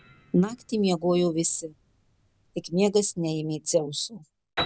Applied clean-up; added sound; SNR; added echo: none; Piano; 15 dB; none.